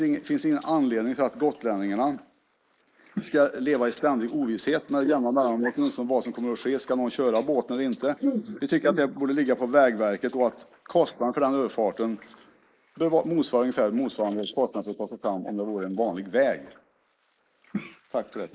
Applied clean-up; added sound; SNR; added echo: neural mask model Resemble Enhance denoiser.